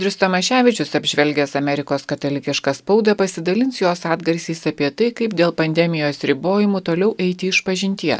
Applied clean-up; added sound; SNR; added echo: none; none; none; none.